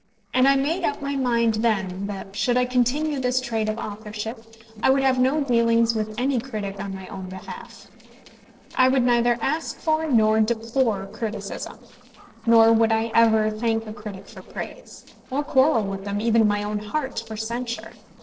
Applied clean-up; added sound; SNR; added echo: neural separator model SepFormer DNS4.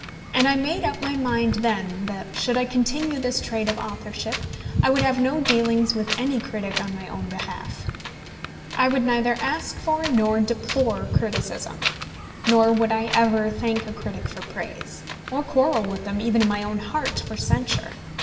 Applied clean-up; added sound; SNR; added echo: none; Wind; 7 dB; reverberation time 2.1 s.